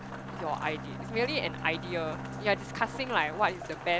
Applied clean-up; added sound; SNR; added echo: none; Bowed string instrument + Rain; 8 dB; none.